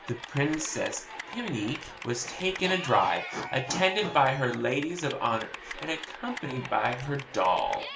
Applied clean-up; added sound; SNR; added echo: none; Cheering / Clapping; 12 dB; none.